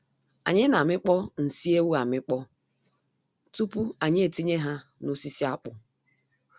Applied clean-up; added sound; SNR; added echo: none; none; none; none.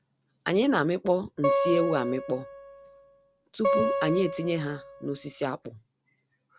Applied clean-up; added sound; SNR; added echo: none; Acoustic guitar; 1 dB; none.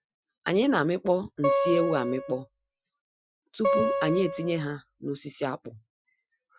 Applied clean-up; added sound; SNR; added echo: classical method Wiener filter.